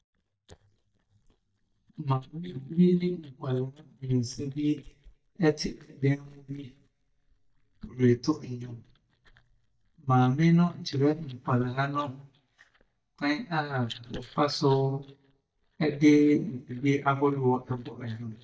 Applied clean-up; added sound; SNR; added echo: neural mask model DeepFilterNet 3.